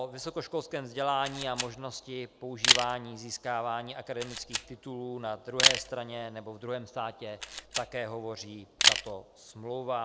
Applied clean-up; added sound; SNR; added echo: none; Camera; -3 dB; none.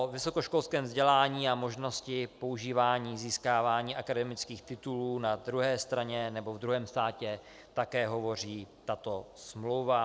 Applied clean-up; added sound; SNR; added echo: none; none; none; none.